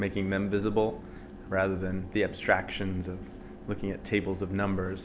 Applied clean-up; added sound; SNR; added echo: none; none; none; none.